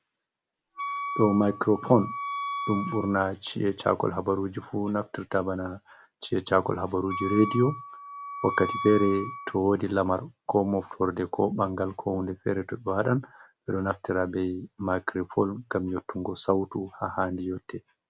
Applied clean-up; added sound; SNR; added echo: none; Wind instrument, woodwind instrument; 7 dB; none.